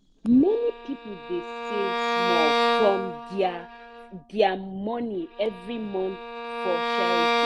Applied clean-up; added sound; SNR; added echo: none; Bowed string instrument; 1 dB; none.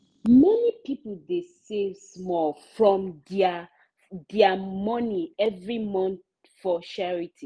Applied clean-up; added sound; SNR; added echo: none; none; none; none.